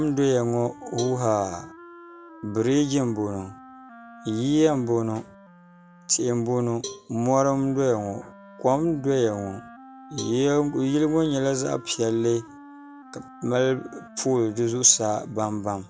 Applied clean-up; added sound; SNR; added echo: none; Cowbell + Wind instrument, woodwind instrument; 19 dB; none.